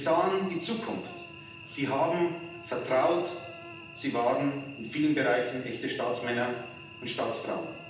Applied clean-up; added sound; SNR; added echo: none; Cricket / Buzz; 15 dB; reverberation time 0.8 s.